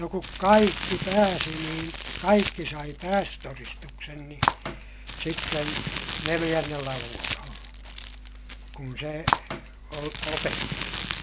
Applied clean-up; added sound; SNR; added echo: none; Crumpling, crinkling; 3 dB; none.